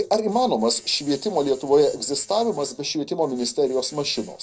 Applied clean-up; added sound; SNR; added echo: neural separator model SepFormer DNS4.